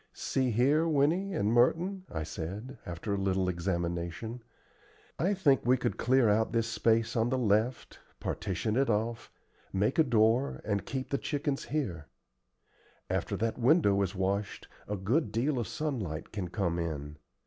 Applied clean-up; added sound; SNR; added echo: none; none; none; none.